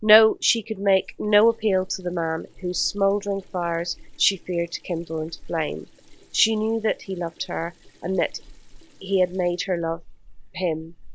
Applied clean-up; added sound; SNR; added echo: none; Sink (filling or washing) / Water tap, faucet; 20 dB; none.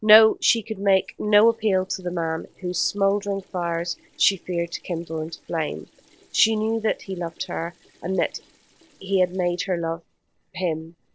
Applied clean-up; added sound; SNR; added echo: neural separator model SepFormer DNS4.